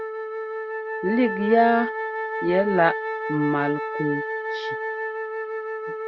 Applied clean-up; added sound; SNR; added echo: none; Wind instrument, woodwind instrument; 4 dB; none.